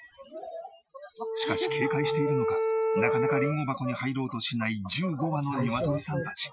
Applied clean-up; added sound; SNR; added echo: classical method Wiener filter.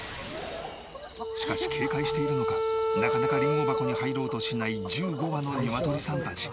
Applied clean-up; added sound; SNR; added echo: none; Wind instrument, woodwind instrument; 0 dB; none.